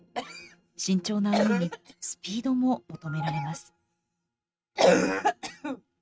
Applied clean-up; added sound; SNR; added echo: neural mask model RNNoise.